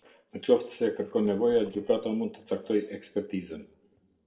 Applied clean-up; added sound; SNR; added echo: neural separator model SepFormer DNS4.